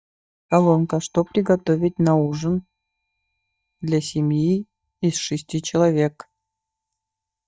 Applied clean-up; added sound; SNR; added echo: neural mask model DeepFilterNet 3.